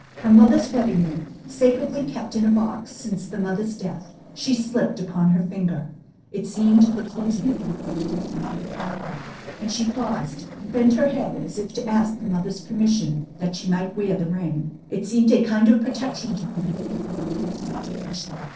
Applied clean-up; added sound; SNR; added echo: neural separator model SepFormer DNS4.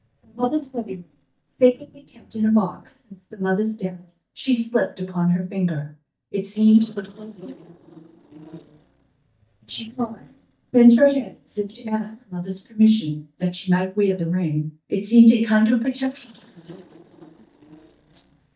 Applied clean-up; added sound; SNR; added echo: neural mask model DeepFilterNet 3.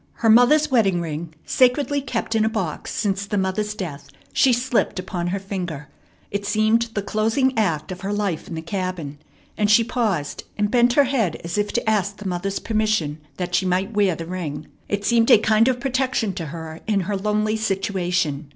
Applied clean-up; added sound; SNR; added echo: none; none; none; none.